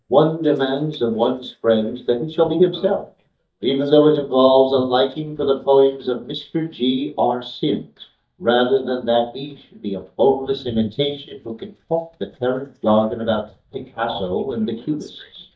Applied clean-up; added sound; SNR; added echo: neural mask model DeepFilterNet 3.